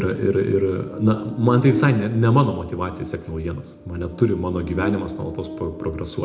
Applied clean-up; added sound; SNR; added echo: none; Buzz; 13 dB; reverberation time 0.6 s.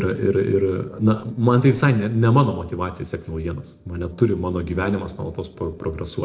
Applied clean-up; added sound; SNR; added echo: neural separator model SepFormer DNS4.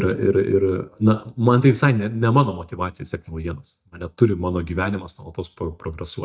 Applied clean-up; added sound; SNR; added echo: neural mask model DeepFilterNet 3.